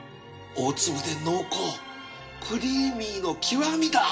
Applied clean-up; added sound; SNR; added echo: none; none; none; reverberation time 0.4 s.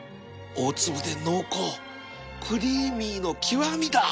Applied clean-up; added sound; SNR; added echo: none; none; none; none.